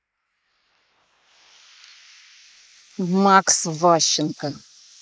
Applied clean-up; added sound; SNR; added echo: neural mask model Resemble Enhance denoiser.